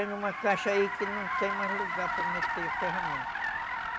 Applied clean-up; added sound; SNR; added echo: none; Car; -1 dB; none.